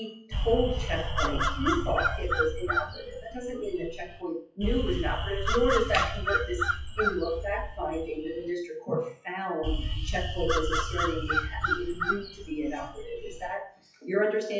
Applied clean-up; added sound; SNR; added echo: classical method WPE with log-MMSE.